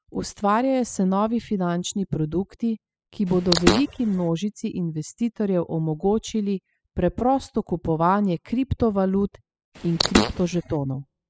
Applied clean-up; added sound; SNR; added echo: classical method spectral subtraction.